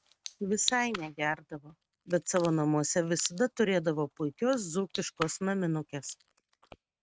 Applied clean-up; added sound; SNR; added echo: neural mask model RNNoise.